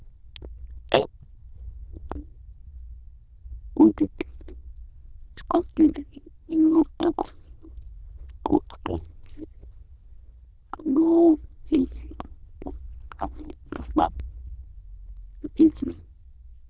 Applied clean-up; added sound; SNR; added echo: neural diffusion model UNIVERSE++.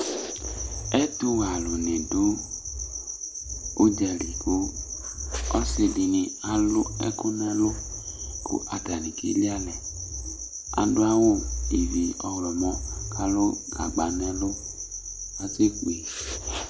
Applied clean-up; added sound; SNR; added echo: none; none; none; none.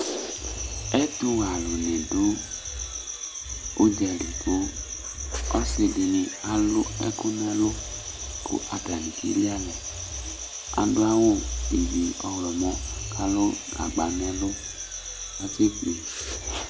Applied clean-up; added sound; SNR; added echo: none; Sawing; 17 dB; none.